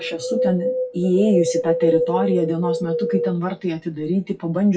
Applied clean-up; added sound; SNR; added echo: classical method WPE with log-MMSE.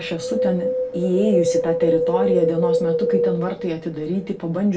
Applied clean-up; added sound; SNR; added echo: none; Wind; -2 dB; reverberation time 0.2 s.